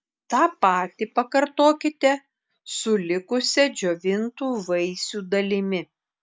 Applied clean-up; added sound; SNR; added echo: none; none; none; none.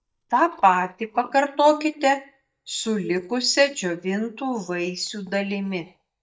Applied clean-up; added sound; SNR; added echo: neural mask model DeepFilterNet 3.